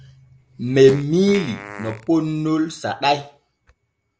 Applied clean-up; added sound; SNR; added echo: none; Fart; 17 dB; none.